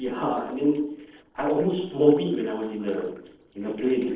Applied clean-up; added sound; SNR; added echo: neural separator model SepFormer DNS4.